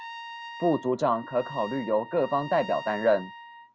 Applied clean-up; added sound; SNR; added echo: none; Trumpet; 14 dB; none.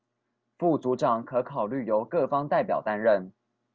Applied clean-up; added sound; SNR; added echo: none; none; none; none.